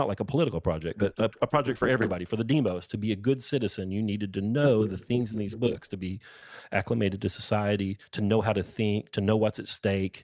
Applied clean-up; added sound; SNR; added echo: neural mask model Resemble Enhance denoiser.